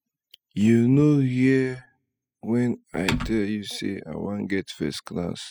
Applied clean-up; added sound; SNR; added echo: classical method spectral subtraction.